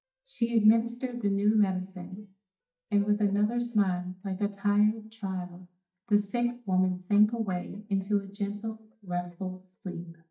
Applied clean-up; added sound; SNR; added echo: neural mask model DeepFilterNet 3.